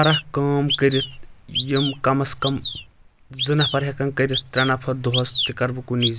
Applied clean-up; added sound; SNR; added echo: none; Bird vocalization, bird call, bird song; 6 dB; none.